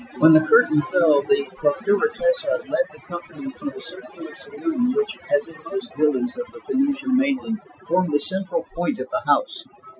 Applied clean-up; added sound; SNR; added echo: classical method Wiener filter.